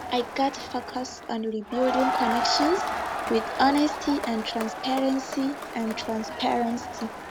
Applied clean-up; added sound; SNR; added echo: none; Crowd; 4 dB; none.